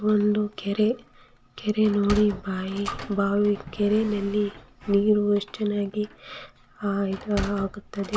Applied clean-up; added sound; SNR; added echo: none; Sliding door; 14 dB; none.